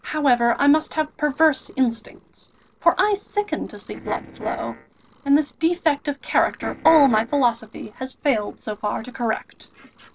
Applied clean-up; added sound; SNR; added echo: neural separator model SepFormer DNS4.